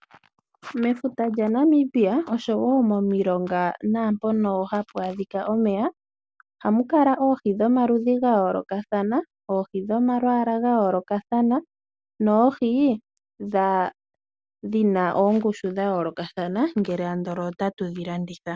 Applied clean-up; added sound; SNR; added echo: none; none; none; none.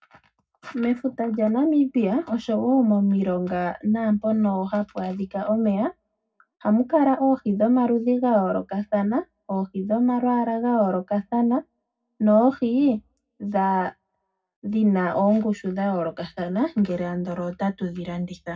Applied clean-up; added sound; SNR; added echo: none; none; none; reverberation time 0.4 s.